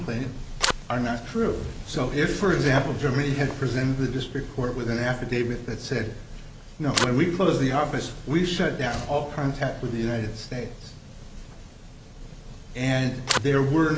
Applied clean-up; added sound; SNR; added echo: none; Fire; 12 dB; none.